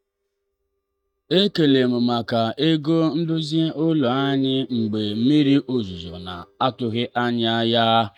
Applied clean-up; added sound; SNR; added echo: neural mask model DeepFilterNet 3.